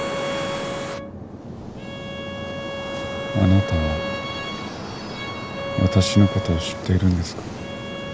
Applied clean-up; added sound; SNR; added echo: none; Bowed string instrument; 8 dB; none.